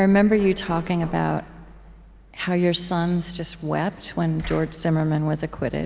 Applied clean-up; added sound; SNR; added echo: none; Knock; 18 dB; none.